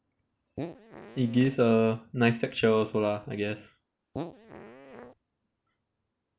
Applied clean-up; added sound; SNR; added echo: neural mask model Resemble Enhance denoiser.